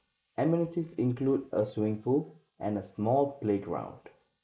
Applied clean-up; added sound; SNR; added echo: neural mask model Resemble Enhance denoiser.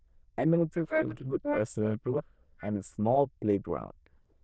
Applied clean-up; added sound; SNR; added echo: neural diffusion model UNIVERSE++.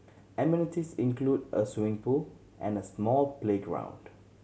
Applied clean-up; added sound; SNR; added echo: none; none; none; none.